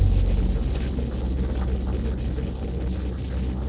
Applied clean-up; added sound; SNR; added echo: neural separator model SepFormer DNS4.